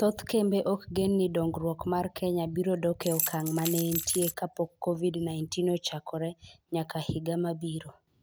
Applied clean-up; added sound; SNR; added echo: none; Rattle / Keys jangling; 4 dB; none.